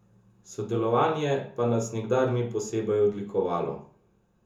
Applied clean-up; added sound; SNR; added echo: none; none; none; reverberation time 0.6 s.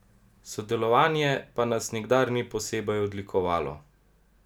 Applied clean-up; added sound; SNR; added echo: none; none; none; none.